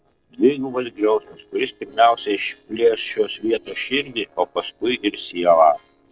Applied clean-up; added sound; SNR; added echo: neural separator model SepFormer DNS4.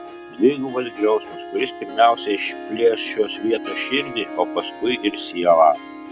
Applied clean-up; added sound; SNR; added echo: none; Harp; 13 dB; none.